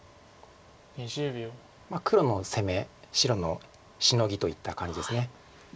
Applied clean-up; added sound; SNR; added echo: none; none; none; none.